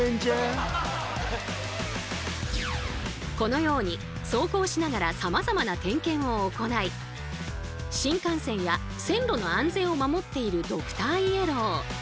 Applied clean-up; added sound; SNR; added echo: none; Engine / Truck; 16 dB; none.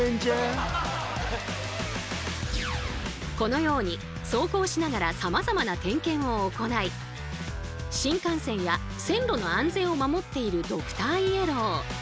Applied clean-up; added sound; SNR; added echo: none; none; none; none.